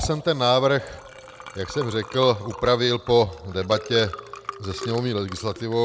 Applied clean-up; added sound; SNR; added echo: none; Liquid; 15 dB; none.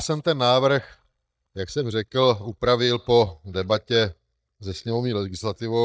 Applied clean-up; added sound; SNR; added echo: neural mask model DeepFilterNet 3.